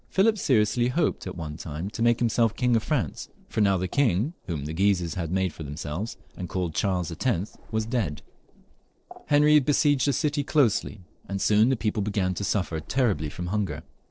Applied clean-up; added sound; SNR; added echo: neural separator model SepFormer DNS4.